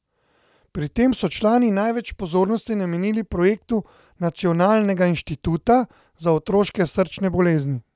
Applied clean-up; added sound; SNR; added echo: none; none; none; none.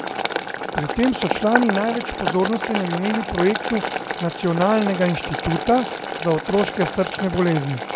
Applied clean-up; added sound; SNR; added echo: none; Boiling; 5 dB; none.